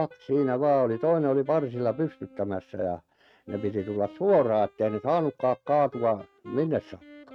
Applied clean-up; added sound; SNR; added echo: neural mask model RNNoise.